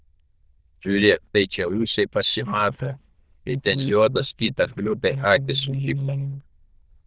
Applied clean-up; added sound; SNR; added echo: neural diffusion model UNIVERSE++.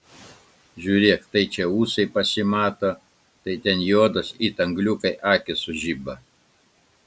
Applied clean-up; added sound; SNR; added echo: none; none; none; none.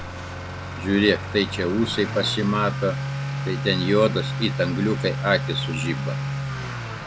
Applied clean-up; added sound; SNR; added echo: none; Accelerating, revving, vroom / Motor vehicle (road); 4 dB; none.